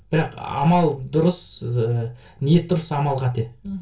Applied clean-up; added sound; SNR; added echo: none; none; none; reverberation time 0.2 s.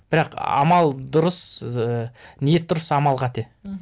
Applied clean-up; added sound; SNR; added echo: none; none; none; none.